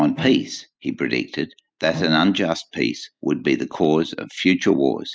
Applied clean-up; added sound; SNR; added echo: classical method spectral subtraction.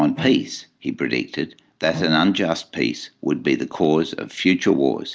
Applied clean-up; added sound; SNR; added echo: neural separator model SepFormer DNS4.